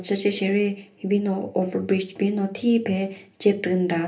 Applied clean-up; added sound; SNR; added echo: none; none; none; reverberation time 0.3 s.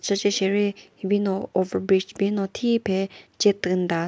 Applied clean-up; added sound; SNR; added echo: none; none; none; none.